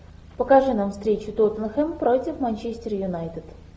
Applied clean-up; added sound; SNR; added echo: none; none; none; none.